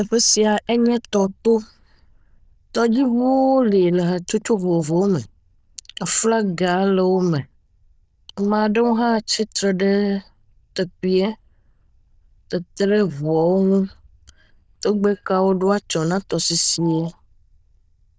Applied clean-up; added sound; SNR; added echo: neural diffusion model UNIVERSE++.